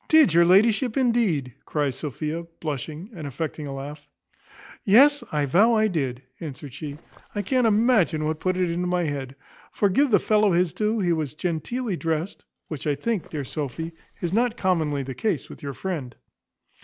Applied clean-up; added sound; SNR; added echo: neural separator model SepFormer DNS4.